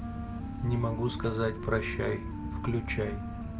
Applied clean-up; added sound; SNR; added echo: none; Wind instrument, woodwind instrument; 12 dB; none.